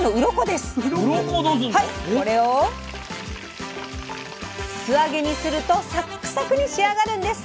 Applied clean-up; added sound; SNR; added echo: none; none; none; none.